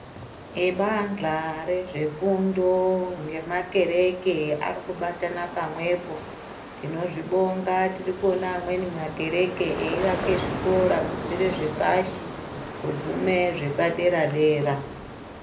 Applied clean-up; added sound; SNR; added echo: none; Ocean; 10 dB; reverberation time 0.5 s.